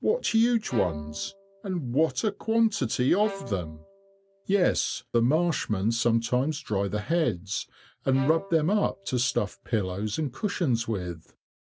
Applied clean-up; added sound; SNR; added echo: none; Bowed string instrument; 19 dB; none.